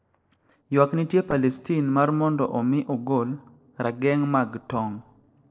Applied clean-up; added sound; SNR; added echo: neural separator model SepFormer DNS4.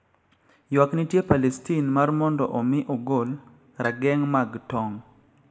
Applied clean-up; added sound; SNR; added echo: none; Marimba, xylophone; 17 dB; reverberation time 1.0 s.